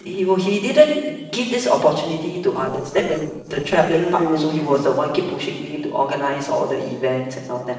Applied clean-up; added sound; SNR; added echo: neural separator model SepFormer DNS4.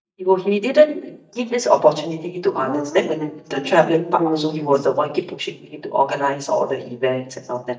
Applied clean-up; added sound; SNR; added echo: neural mask model DeepFilterNet 3.